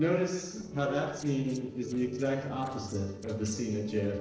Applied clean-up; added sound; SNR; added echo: neural separator model SepFormer DNS4.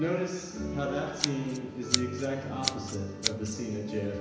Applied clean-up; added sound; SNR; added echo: none; Scissors; 4 dB; reverberation time 1.0 s.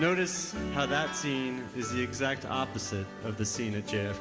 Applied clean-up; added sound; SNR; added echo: none; none; none; none.